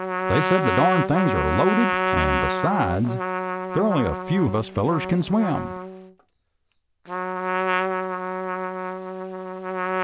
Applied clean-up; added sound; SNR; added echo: none; Trumpet; 1 dB; none.